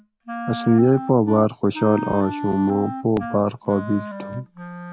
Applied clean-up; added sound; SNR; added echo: none; Wind instrument, woodwind instrument; 10 dB; none.